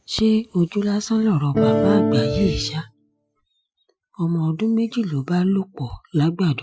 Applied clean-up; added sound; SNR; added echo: classical method Wiener filter.